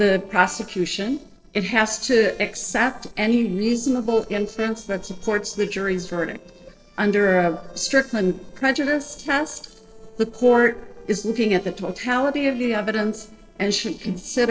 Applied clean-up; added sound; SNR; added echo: neural separator model SepFormer DNS4.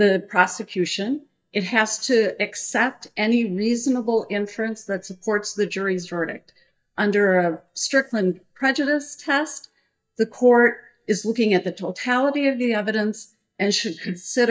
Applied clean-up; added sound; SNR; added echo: neural mask model DeepFilterNet 3.